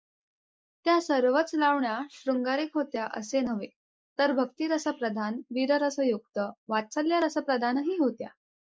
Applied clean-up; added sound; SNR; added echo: neural mask model Resemble Enhance denoiser.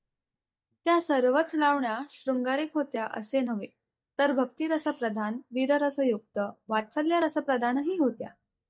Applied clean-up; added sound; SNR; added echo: neural mask model DeepFilterNet 3.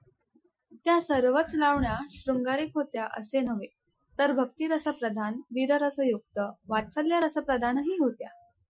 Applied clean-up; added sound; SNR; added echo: classical method Wiener filter.